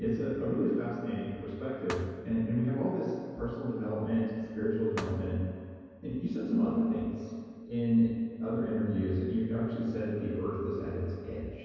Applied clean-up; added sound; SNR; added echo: none; Thump, thud; 15 dB; reverberation time 2.2 s.